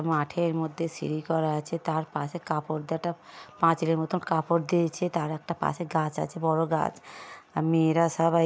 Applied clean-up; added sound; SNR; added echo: none; none; none; none.